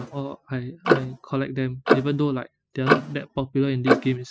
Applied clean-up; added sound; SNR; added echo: classical method spectral subtraction.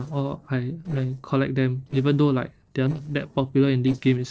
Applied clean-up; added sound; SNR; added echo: neural separator model SepFormer DNS4.